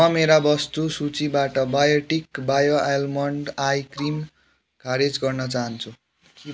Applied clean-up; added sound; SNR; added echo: none; none; none; none.